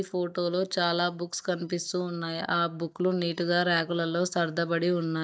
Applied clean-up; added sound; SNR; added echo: neural mask model DeepFilterNet 3.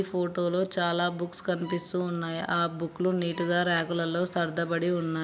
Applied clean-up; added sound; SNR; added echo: none; Bowed string instrument; 19 dB; none.